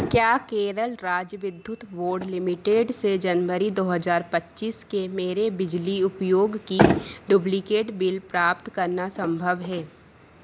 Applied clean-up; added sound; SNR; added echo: none; Motor vehicle (road); 8 dB; none.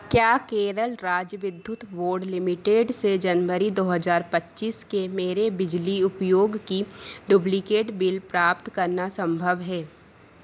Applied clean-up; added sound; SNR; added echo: none; none; none; none.